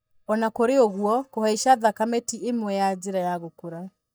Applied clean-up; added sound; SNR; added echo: neural mask model DeepFilterNet 3.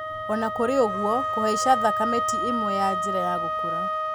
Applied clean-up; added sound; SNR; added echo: none; Wind instrument, woodwind instrument; 0 dB; none.